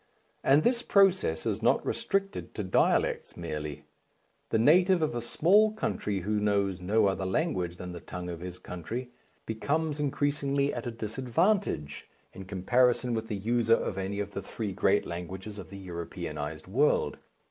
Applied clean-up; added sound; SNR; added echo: none; none; none; none.